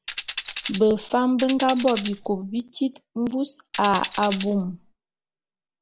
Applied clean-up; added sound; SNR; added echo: none; Tambourine; 4 dB; none.